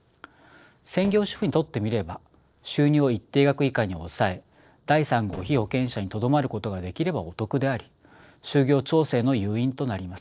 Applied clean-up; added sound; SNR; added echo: neural separator model SepFormer DNS4.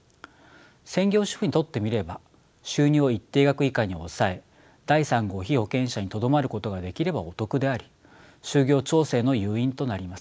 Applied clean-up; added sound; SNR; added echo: none; none; none; none.